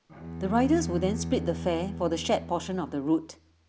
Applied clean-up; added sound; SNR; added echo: none; Bowed string instrument; 8 dB; none.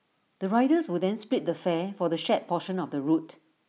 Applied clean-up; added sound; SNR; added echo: none; none; none; none.